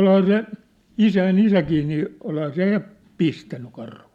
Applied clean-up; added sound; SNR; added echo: none; none; none; none.